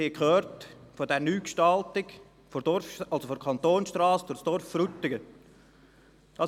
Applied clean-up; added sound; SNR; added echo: none; none; none; none.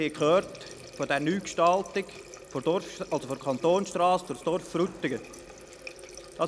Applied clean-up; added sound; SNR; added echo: none; Water tap, faucet; 17 dB; none.